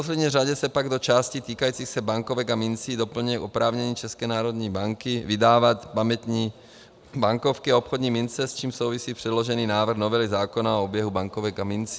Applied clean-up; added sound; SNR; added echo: none; none; none; none.